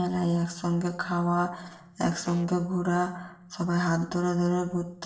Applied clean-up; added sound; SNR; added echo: neural separator model SepFormer DNS4.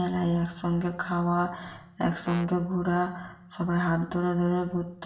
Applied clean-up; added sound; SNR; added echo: none; Brass instrument; 15 dB; reverberation time 0.6 s.